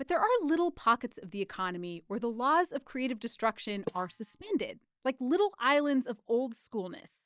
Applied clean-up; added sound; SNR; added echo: neural mask model DeepFilterNet 3.